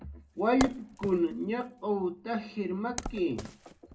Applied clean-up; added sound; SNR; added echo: none; Wood; 11 dB; reverberation time 0.2 s.